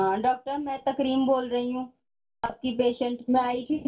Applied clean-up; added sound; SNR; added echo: none; none; none; reverberation time 0.2 s.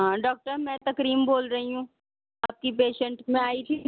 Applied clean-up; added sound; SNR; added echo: none; none; none; none.